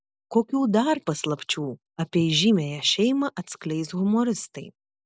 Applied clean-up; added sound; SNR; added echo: none; none; none; none.